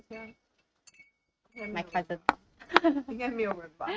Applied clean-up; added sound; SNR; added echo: neural mask model RNNoise.